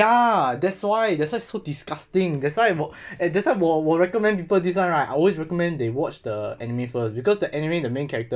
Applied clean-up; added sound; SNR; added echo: none; none; none; none.